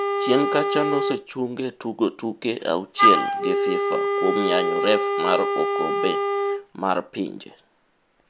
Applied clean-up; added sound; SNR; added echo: none; Wind instrument, woodwind instrument; -2 dB; none.